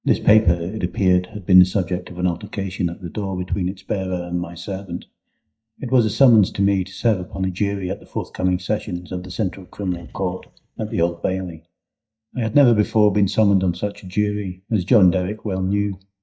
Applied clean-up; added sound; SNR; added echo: neural mask model DeepFilterNet 3.